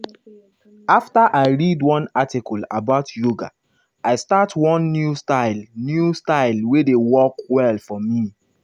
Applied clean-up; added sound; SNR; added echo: none; none; none; none.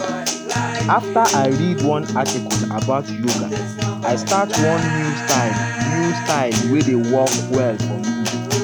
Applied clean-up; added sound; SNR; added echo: none; Guitar; 1 dB; none.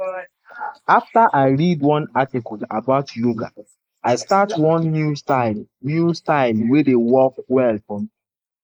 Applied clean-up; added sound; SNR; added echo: neural mask model Resemble Enhance denoiser.